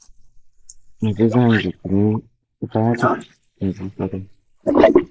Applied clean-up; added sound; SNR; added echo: neural mask model Resemble Enhance denoiser.